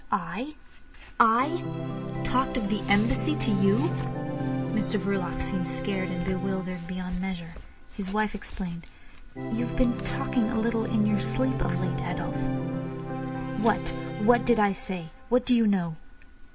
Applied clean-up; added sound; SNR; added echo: none; Organ; 5 dB; none.